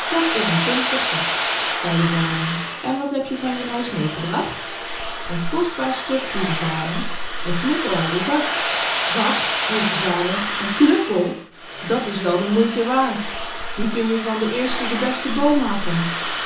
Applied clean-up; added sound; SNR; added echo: none; Domestic sounds, home sounds; 2 dB; reverberation time 0.7 s.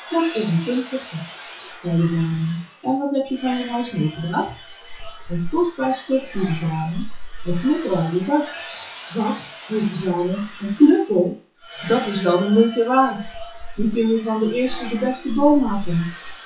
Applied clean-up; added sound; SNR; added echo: classical method WPE with log-MMSE.